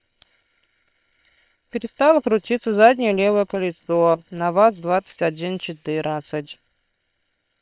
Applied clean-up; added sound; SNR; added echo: neural separator model SepFormer WHAM!.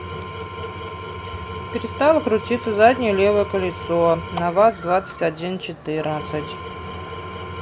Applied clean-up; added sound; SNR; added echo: none; Engine / Tools; 11 dB; none.